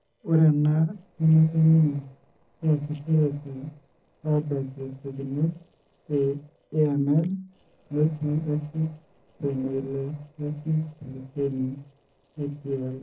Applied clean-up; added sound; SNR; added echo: neural separator model SepFormer DNS4.